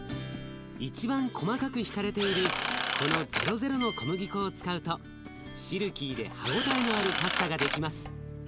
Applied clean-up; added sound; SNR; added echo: none; Drill; 2 dB; none.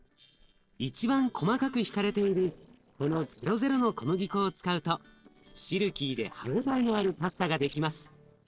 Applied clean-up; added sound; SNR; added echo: neural separator model SepFormer DNS4.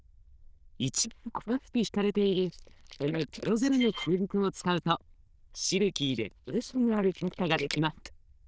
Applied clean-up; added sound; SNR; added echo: neural diffusion model UNIVERSE++.